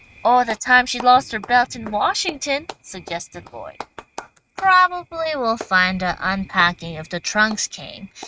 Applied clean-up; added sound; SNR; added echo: neural mask model RNNoise.